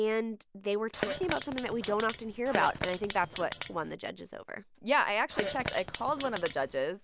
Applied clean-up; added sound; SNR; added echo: none; Fart; 3 dB; none.